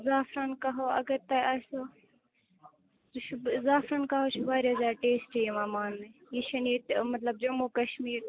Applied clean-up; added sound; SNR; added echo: none; none; none; none.